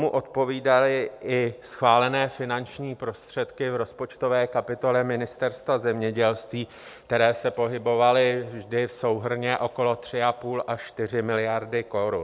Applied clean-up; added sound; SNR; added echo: none; none; none; none.